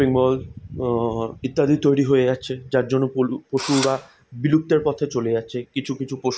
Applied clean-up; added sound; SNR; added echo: none; Engine / Drill; 9 dB; none.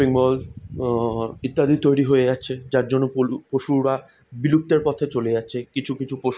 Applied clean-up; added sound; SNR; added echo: none; none; none; none.